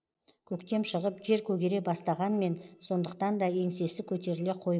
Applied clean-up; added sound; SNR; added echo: neural separator model SepFormer DNS4.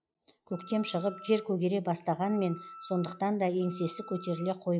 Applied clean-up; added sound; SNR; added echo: classical method log-MMSE.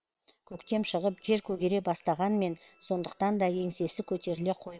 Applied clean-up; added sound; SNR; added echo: neural separator model SepFormer WHAM!.